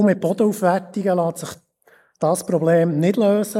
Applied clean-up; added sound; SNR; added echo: neural mask model Resemble Enhance denoiser.